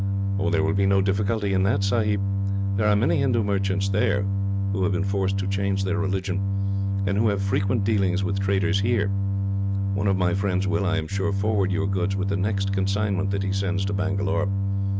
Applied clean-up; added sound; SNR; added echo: none; Organ; -4 dB; none.